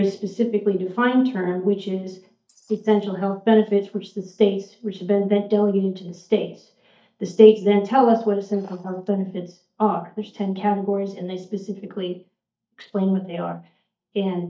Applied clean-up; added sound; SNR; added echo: neural mask model DeepFilterNet 3.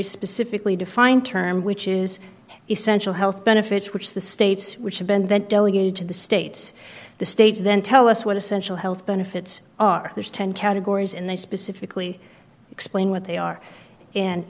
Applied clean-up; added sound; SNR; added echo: none; none; none; none.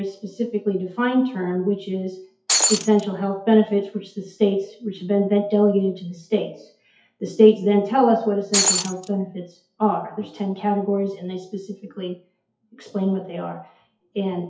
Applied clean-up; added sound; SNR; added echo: classical method WPE with log-MMSE.